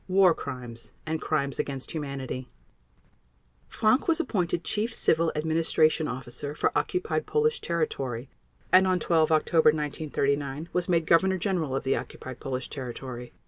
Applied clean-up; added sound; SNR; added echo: none; none; none; none.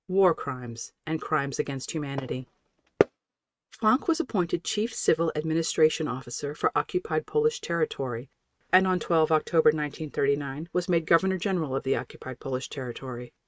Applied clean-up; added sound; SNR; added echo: neural mask model RNNoise.